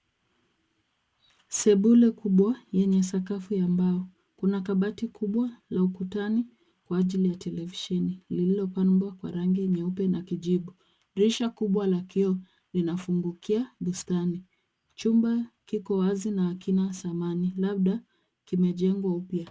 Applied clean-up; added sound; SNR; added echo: none; none; none; none.